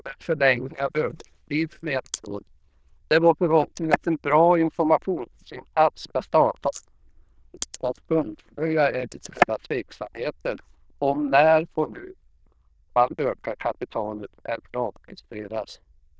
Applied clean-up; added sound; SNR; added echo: neural diffusion model UNIVERSE++.